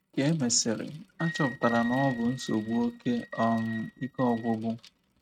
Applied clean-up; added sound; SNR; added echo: neural mask model RNNoise.